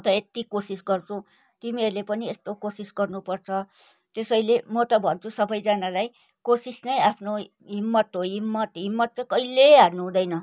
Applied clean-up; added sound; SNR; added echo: none; none; none; none.